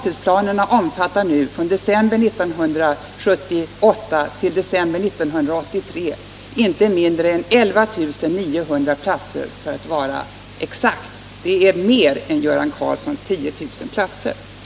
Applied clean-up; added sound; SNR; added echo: none; none; none; none.